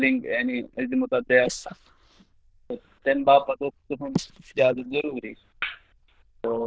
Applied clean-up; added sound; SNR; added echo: neural diffusion model UNIVERSE++.